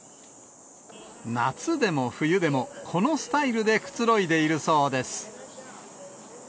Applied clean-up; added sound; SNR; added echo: none; none; none; none.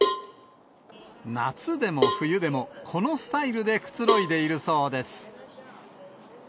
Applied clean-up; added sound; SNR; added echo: none; Cowbell; 2 dB; none.